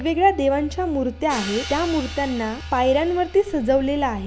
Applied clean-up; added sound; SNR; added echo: none; Hi-hat; 17 dB; none.